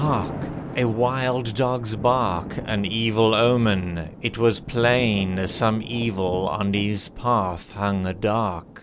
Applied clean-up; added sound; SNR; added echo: none; Thunder; 13 dB; none.